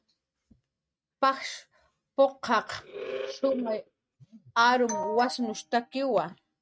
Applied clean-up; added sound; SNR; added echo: neural mask model RNNoise.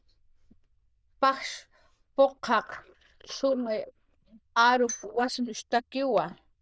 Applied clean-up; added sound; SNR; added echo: neural diffusion model UNIVERSE++.